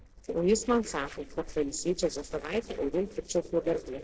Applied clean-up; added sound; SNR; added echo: neural separator model SepFormer DNS4.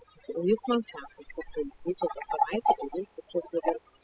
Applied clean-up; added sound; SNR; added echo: classical method spectral subtraction.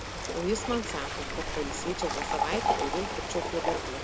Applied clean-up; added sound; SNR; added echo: none; Liquid + Ocean; -2 dB; none.